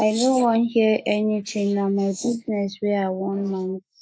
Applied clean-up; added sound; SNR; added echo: neural mask model Resemble Enhance denoiser.